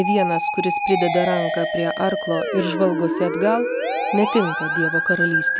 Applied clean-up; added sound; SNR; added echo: none; Musical instrument; 0 dB; none.